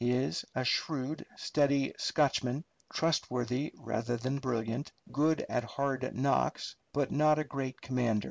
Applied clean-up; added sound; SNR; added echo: none; none; none; none.